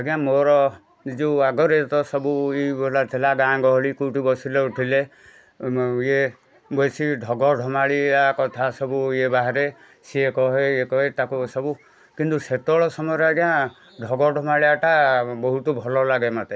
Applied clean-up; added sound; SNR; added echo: none; none; none; none.